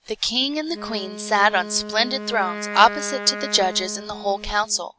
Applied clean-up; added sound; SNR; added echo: none; Wind instrument, woodwind instrument; 11 dB; none.